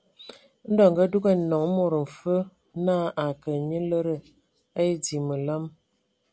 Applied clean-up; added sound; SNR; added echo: none; none; none; none.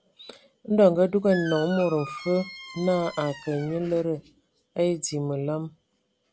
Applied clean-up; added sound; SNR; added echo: none; Squeak; 14 dB; none.